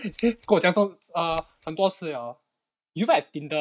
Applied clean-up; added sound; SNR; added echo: neural mask model RNNoise.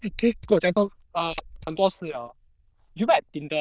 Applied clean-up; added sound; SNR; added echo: neural diffusion model UNIVERSE++.